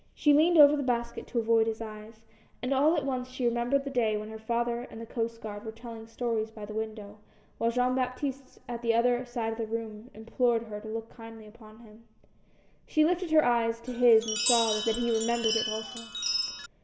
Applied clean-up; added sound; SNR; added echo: none; Chime; 4 dB; reverberation time 1.5 s.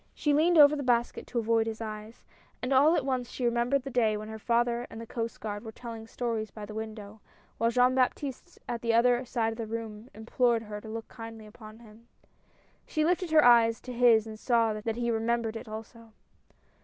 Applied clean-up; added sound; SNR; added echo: none; none; none; none.